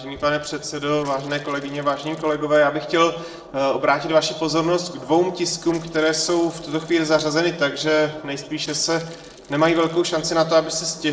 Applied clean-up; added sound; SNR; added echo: neural separator model SepFormer DNS4.